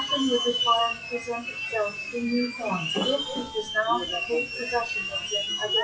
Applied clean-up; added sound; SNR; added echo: classical method WPE with log-MMSE.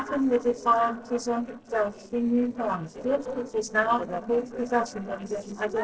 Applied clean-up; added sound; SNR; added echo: neural separator model SepFormer DNS4.